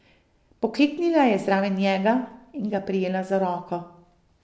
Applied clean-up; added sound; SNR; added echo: none; none; none; none.